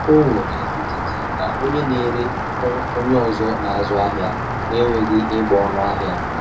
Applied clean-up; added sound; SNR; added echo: none; Rain; 3 dB; reverberation time 0.3 s.